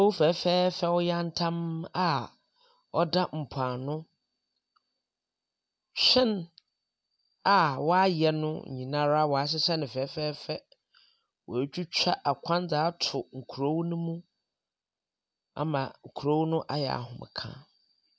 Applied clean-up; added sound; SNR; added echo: none; none; none; none.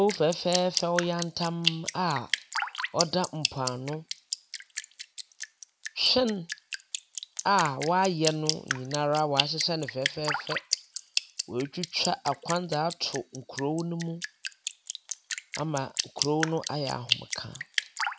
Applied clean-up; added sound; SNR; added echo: none; Drip; 5 dB; none.